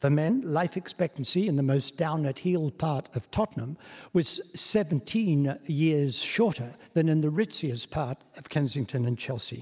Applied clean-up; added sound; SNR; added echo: none; none; none; none.